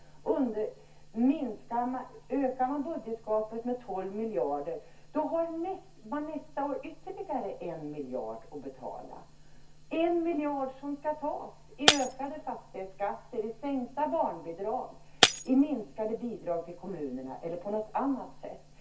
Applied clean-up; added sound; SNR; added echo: none; Shatter; 1 dB; reverberation time 0.3 s.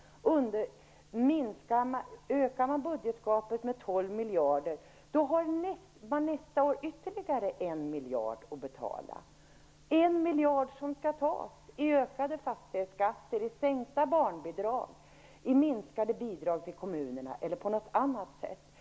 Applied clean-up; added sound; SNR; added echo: none; none; none; none.